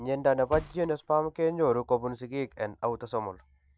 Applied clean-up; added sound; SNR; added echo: none; Thump, thud; 18 dB; none.